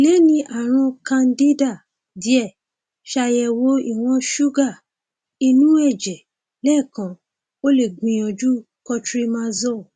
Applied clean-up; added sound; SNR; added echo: none; none; none; none.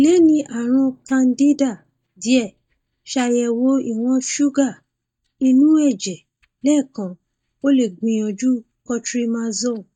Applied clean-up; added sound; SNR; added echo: neural mask model DeepFilterNet 3.